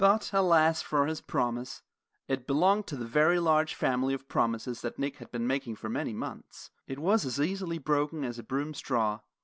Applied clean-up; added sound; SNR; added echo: none; none; none; none.